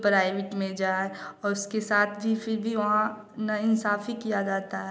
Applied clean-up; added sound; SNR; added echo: none; none; none; none.